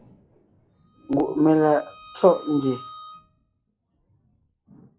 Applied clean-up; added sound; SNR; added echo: classical method log-MMSE.